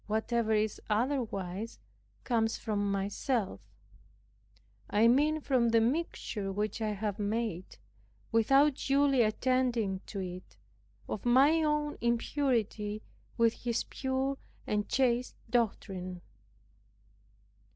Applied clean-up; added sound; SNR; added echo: none; none; none; none.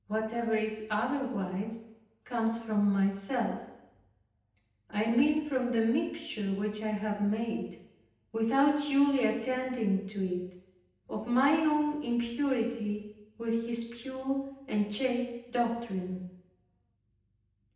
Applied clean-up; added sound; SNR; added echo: none; none; none; reverberation time 0.9 s.